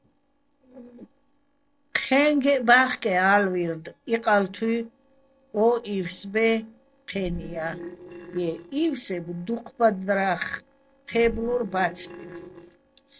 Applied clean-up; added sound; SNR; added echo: neural separator model SepFormer DNS4.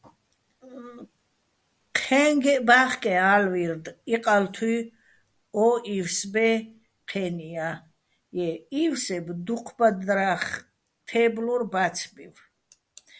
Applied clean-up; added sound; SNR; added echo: none; none; none; none.